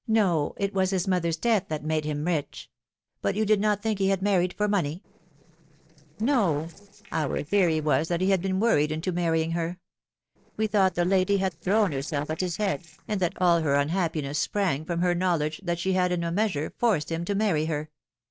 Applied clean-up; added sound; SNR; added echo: neural separator model SepFormer DNS4.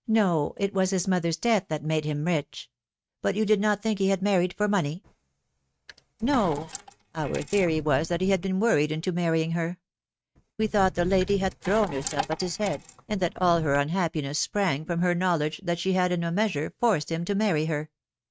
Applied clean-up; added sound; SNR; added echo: neural mask model RNNoise.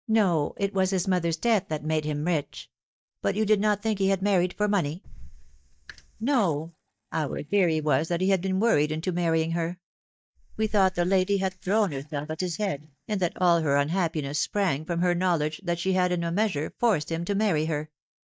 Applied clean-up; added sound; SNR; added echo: neural mask model DeepFilterNet 3.